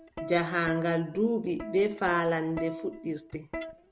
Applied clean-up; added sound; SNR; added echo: none; Plucked string instrument; 12 dB; none.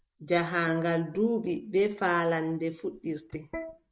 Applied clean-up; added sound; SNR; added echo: neural mask model Resemble Enhance denoiser.